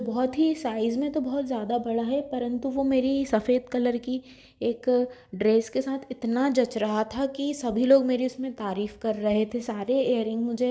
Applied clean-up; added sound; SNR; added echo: none; none; none; none.